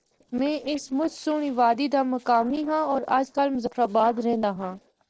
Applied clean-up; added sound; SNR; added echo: neural separator model SepFormer DNS4.